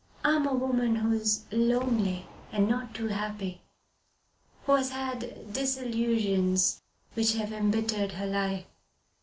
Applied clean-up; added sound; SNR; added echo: none; Boom; 19 dB; none.